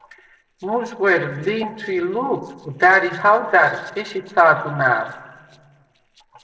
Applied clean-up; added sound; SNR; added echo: neural separator model SepFormer DNS4.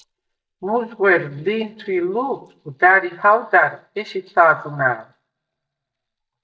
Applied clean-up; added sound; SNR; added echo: neural mask model DeepFilterNet 3.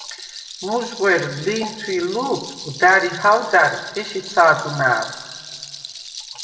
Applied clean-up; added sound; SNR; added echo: none; Rattle; 15 dB; reverberation time 1.7 s.